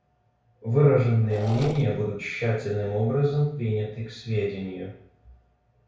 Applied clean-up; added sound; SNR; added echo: none; Engine / Mechanisms; 12 dB; reverberation time 0.6 s.